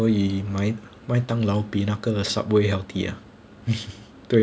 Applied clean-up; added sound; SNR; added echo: none; none; none; none.